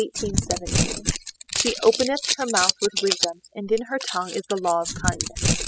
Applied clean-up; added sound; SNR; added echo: classical method spectral subtraction.